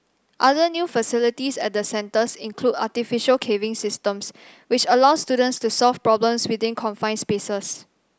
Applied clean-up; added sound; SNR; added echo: none; none; none; none.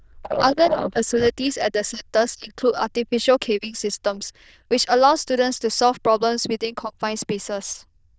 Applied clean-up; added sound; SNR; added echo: neural diffusion model UNIVERSE++.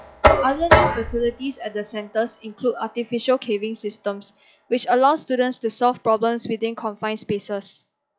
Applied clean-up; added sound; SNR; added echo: classical method log-MMSE.